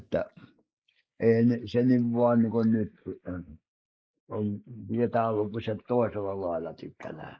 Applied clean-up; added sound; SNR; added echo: neural mask model Resemble Enhance denoiser.